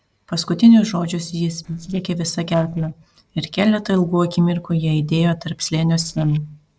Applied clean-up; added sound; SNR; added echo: neural separator model SepFormer DNS4.